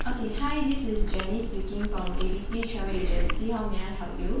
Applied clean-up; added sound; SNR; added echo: none; Chewing, mastication; -5 dB; reverberation time 0.5 s.